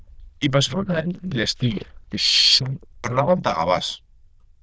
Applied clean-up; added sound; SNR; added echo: neural diffusion model UNIVERSE++.